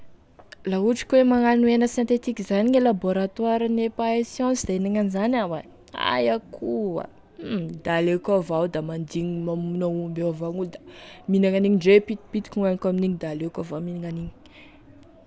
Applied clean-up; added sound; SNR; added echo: none; none; none; none.